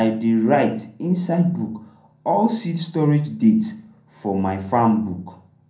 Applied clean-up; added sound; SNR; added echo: none; none; none; reverberation time 0.6 s.